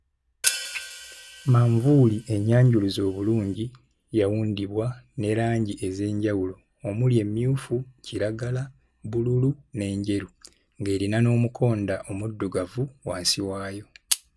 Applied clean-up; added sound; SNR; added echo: none; Crash cymbal / Hi-hat; 13 dB; none.